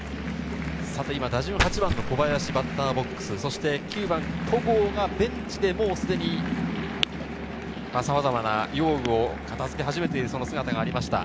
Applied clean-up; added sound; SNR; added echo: none; Splash, splatter; 6 dB; none.